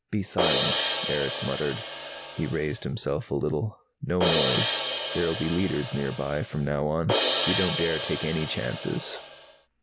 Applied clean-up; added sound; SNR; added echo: none; Crash cymbal; 1 dB; none.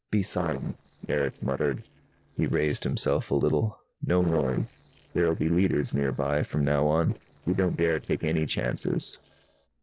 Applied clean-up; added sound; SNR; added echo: neural separator model SepFormer DNS4.